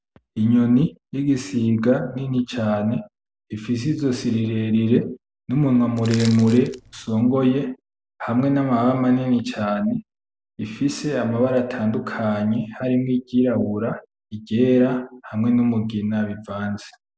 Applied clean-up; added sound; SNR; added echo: none; Crushing; 16 dB; none.